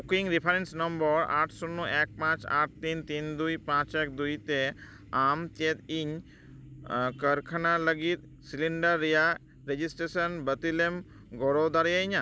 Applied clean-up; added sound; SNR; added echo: none; none; none; none.